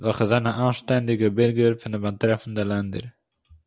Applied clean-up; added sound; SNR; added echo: none; none; none; none.